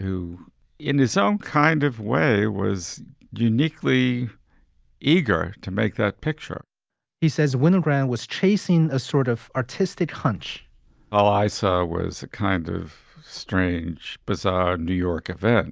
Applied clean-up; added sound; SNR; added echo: none; none; none; none.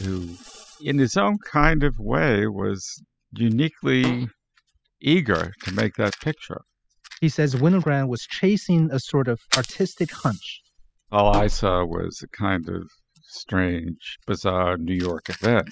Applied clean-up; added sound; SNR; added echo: classical method spectral subtraction.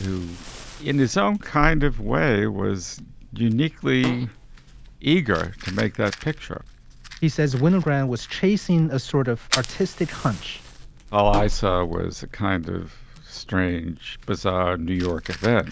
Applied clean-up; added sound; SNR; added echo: none; Fart + Fire; 9 dB; none.